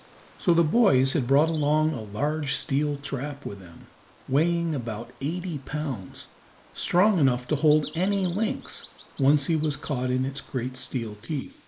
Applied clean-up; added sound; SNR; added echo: neural mask model Resemble Enhance denoiser.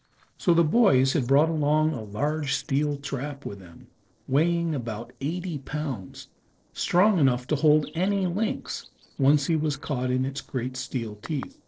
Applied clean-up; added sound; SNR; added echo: neural separator model SepFormer DNS4.